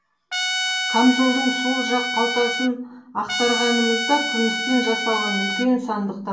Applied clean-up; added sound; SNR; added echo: none; Trumpet; 2 dB; reverberation time 0.3 s.